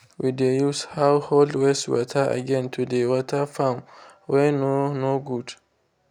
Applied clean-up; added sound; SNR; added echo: none; none; none; none.